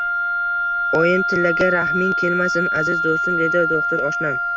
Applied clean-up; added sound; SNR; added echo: none; Wind instrument, woodwind instrument; -2 dB; none.